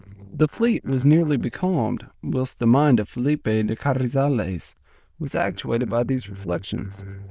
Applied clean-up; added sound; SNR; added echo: neural diffusion model UNIVERSE++.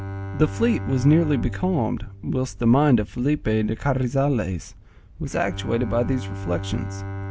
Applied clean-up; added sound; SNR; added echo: none; Bowed string instrument; 11 dB; none.